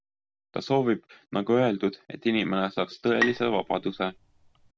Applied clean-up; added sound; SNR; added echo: none; Bowed string instrument; 7 dB; none.